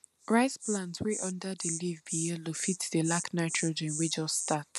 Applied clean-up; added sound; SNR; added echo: neural mask model Resemble Enhance denoiser.